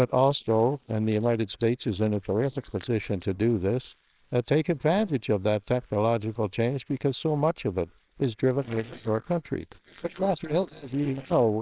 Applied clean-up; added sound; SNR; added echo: neural separator model SepFormer WHAMR!.